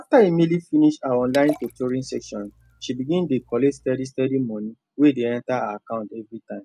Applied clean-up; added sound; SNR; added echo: none; Liquid; 18 dB; none.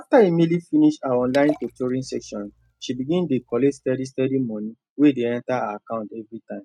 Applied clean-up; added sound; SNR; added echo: neural mask model RNNoise.